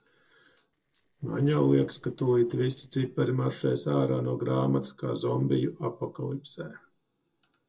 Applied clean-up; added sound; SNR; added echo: neural separator model SepFormer DNS4.